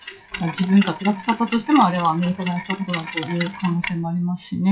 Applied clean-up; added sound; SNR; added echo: classical method WPE with log-MMSE.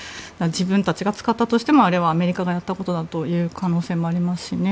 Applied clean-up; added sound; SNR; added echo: none; none; none; none.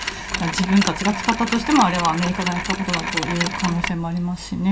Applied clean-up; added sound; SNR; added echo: none; Mechanisms; 5 dB; reverberation time 0.2 s.